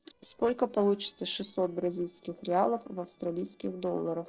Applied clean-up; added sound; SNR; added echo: neural separator model SepFormer DNS4.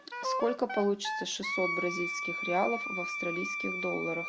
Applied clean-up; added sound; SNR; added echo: none; Wind instrument, woodwind instrument; 2 dB; none.